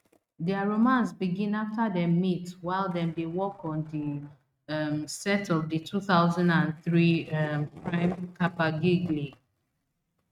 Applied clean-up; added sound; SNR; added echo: neural mask model RNNoise.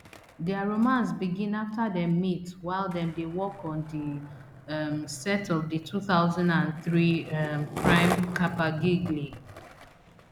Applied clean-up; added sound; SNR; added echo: none; Skateboard; 10 dB; none.